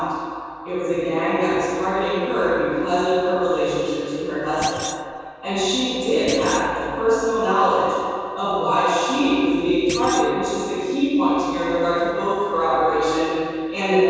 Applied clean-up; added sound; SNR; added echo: none; Thump, thud; 14 dB; reverberation time 2.1 s.